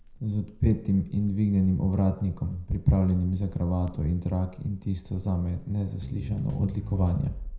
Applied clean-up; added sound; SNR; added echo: none; Crackle; 15 dB; reverberation time 0.4 s.